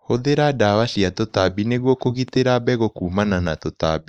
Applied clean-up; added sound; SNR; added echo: neural mask model Resemble Enhance denoiser.